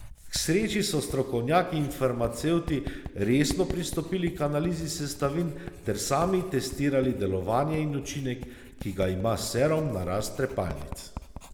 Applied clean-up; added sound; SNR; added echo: none; Writing; 14 dB; none.